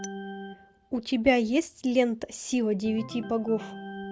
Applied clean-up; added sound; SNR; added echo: none; Organ; 15 dB; none.